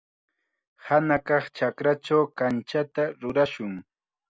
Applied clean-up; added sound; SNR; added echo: none; none; none; none.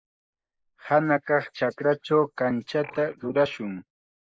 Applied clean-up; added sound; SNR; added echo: neural mask model Resemble Enhance denoiser.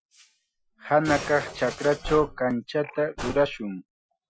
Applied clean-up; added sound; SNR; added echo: classical method Wiener filter.